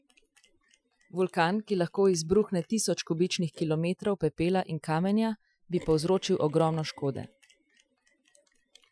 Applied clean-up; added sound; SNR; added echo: classical method Wiener filter.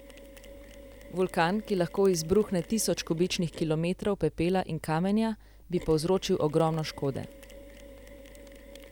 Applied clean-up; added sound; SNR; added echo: none; Mechanisms; 19 dB; none.